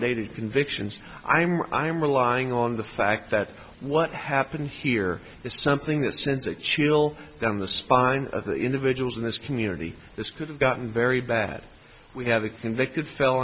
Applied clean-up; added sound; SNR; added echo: none; none; none; none.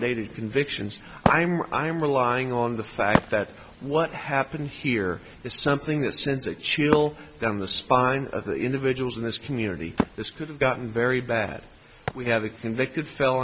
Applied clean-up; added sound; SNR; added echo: none; Wood; 9 dB; none.